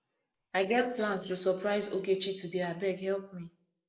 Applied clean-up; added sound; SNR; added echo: neural mask model Resemble Enhance denoiser.